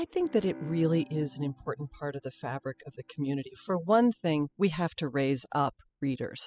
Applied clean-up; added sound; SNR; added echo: classical method spectral subtraction.